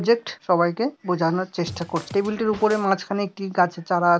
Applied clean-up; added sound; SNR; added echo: none; Scratching (performance technique); 16 dB; none.